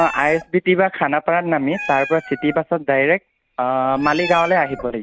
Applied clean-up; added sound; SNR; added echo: none; Meow; 15 dB; none.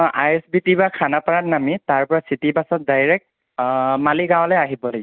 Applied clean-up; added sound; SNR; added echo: none; none; none; none.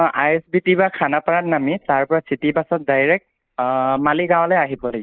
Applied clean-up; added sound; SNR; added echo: neural mask model Resemble Enhance denoiser.